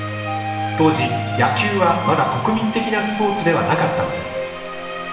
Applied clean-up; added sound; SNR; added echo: none; Domestic sounds, home sounds; 15 dB; reverberation time 1.1 s.